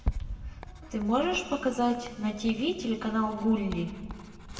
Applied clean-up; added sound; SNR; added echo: none; Writing; 17 dB; reverberation time 1.5 s.